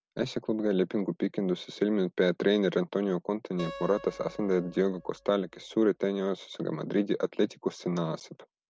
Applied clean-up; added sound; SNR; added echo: none; Acoustic guitar; 18 dB; none.